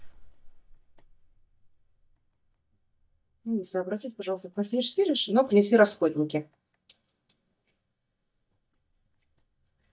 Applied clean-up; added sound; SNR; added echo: neural mask model DeepFilterNet 3.